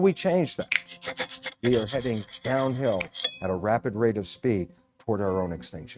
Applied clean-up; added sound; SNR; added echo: neural mask model RNNoise.